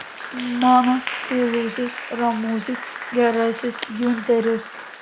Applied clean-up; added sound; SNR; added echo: none; Applause; 11 dB; none.